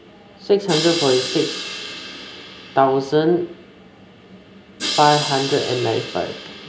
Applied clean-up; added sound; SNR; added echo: none; Crash cymbal; 8 dB; none.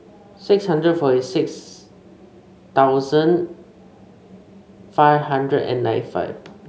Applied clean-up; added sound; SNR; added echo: none; none; none; none.